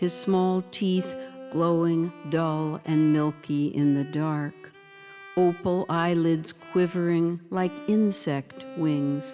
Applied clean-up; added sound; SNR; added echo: none; Bowed string instrument; 18 dB; none.